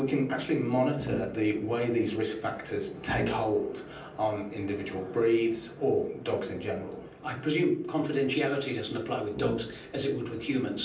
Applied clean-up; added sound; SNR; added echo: none; Brass instrument; 9 dB; reverberation time 0.6 s.